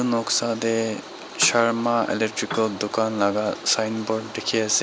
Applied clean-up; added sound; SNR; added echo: none; Piano; 11 dB; none.